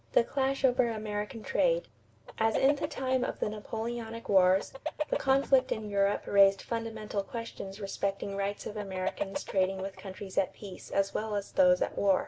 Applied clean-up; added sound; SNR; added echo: none; Chicken, rooster; 10 dB; none.